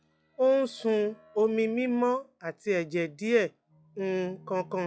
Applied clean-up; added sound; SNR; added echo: classical method log-MMSE.